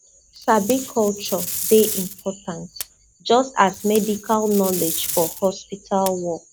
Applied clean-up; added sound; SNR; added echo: none; Packing tape, duct tape; 10 dB; none.